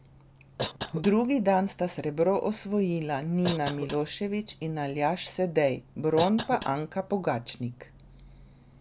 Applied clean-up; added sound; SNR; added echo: none; Cough; 12 dB; none.